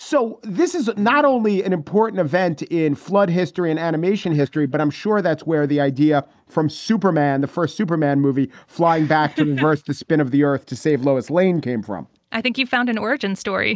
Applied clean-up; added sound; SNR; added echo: neural mask model Resemble Enhance denoiser.